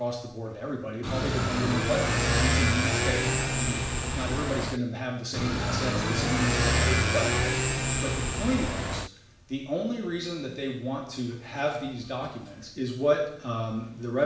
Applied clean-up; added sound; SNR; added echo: none; Motorcycle / Accelerating, revving, vroom; -5 dB; reverberation time 0.7 s.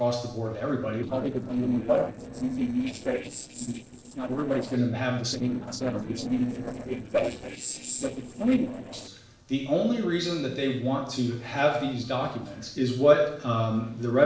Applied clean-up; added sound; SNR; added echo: neural separator model SepFormer DNS4.